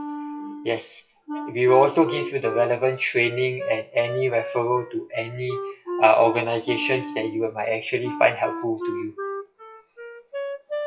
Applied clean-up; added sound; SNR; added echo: classical method WPE with log-MMSE.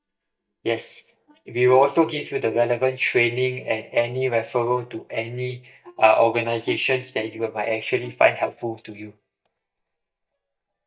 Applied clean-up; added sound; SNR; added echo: neural mask model DeepFilterNet 3.